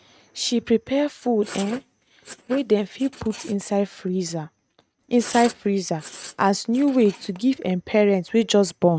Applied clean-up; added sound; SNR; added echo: neural mask model RNNoise.